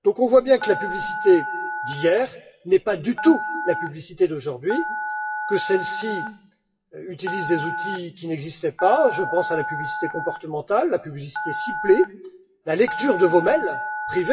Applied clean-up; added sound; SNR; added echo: classical method WPE with log-MMSE.